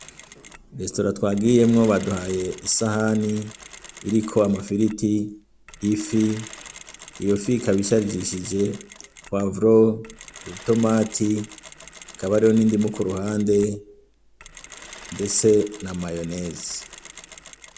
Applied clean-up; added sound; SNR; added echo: none; Mechanisms; 20 dB; none.